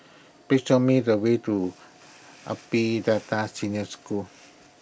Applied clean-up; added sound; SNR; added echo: none; none; none; none.